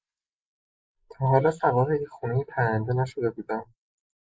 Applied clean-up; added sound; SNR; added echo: neural mask model Resemble Enhance denoiser.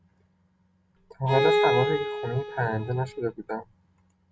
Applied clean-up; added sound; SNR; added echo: none; Bowed string instrument; -2 dB; none.